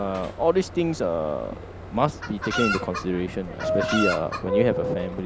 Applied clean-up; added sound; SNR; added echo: none; Chicken, rooster + Subway, metro, underground; 4 dB; none.